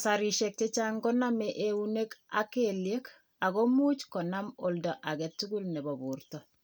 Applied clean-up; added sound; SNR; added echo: none; none; none; none.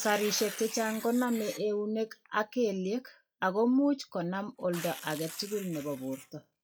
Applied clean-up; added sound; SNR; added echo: classical method log-MMSE.